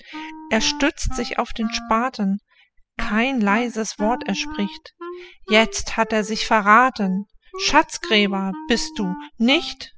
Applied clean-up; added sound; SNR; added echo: classical method spectral subtraction.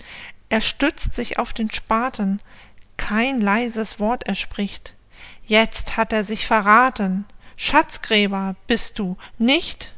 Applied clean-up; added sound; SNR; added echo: none; none; none; none.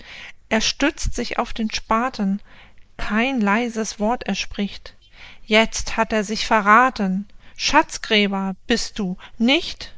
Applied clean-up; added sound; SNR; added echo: neural mask model Resemble Enhance denoiser.